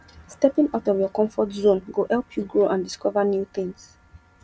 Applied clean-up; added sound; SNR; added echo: none; none; none; none.